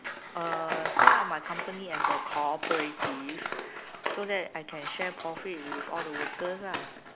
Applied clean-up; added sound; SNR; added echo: none; Scissors; -4 dB; none.